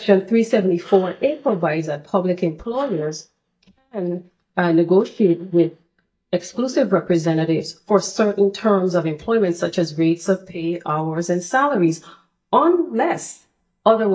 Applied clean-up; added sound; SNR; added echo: neural mask model DeepFilterNet 3.